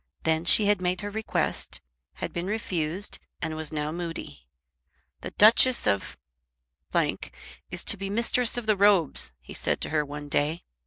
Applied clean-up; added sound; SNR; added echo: none; none; none; none.